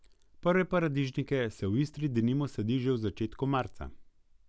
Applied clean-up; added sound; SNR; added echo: none; none; none; none.